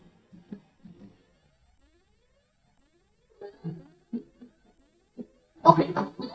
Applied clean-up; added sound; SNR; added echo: neural mask model DeepFilterNet 3.